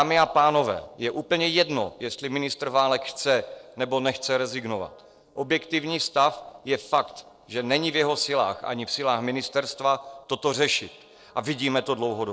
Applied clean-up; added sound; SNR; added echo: neural separator model SepFormer DNS4.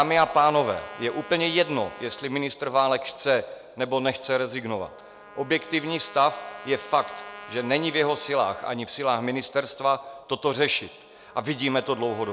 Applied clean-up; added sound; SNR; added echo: none; Trumpet; 20 dB; none.